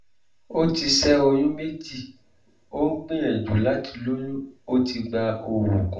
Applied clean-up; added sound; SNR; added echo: none; none; none; reverberation time 0.4 s.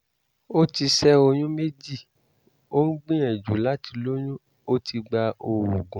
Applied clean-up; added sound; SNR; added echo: none; none; none; none.